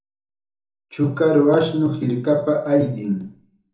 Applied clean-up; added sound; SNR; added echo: none; none; none; reverberation time 0.6 s.